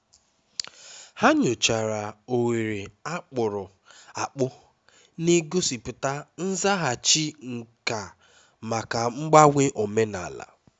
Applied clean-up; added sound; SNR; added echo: none; none; none; none.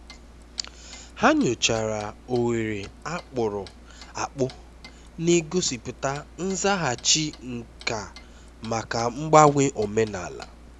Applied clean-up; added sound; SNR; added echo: none; Clock; 20 dB; none.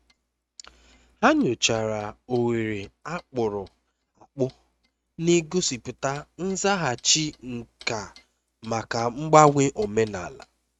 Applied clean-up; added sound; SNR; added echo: neural mask model RNNoise.